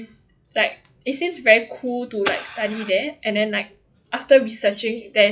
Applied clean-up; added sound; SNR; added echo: classical method log-MMSE.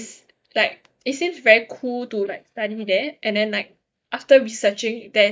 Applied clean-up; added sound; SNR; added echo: neural mask model DeepFilterNet 3.